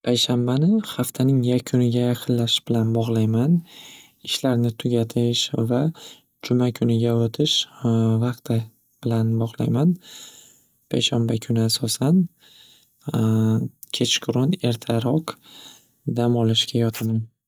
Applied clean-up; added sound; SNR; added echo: neural mask model DeepFilterNet 3.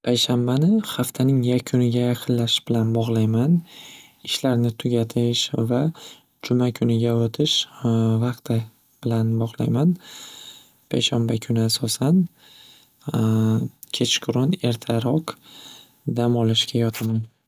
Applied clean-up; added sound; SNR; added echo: none; none; none; none.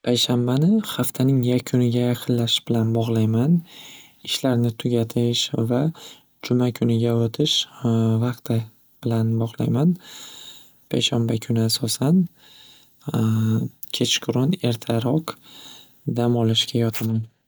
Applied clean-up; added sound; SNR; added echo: neural mask model Resemble Enhance denoiser.